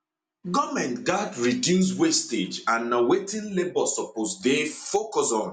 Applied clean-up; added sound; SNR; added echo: none; none; none; none.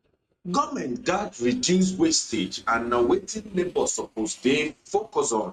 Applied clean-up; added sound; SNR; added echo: neural mask model RNNoise.